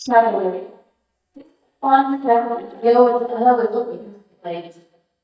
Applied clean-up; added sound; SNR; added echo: neural mask model DeepFilterNet 3.